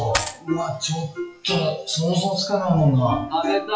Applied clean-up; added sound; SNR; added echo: classical method WPE with log-MMSE.